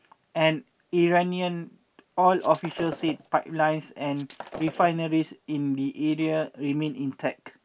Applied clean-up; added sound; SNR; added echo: none; Shatter; 15 dB; none.